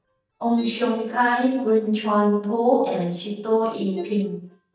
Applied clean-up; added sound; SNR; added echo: neural mask model DeepFilterNet 3.